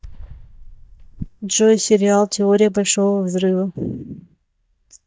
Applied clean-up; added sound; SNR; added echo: neural mask model DeepFilterNet 3.